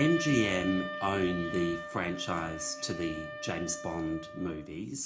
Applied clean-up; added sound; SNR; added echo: none; Wind instrument, woodwind instrument; 8 dB; reverberation time 0.4 s.